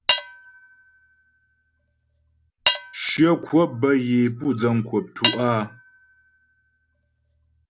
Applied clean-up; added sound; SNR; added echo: none; Cutlery, silverware / Dishes, pots, and pans; 7 dB; none.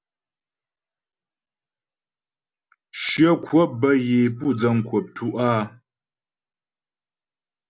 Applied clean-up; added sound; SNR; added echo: none; none; none; none.